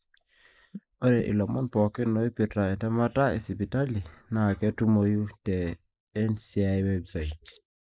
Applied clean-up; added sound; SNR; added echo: neural mask model Resemble Enhance denoiser.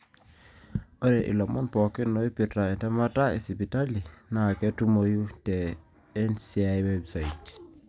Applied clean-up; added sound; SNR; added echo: none; none; none; none.